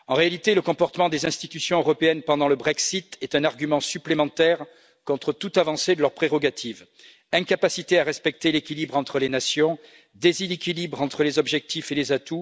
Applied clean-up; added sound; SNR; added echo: none; none; none; none.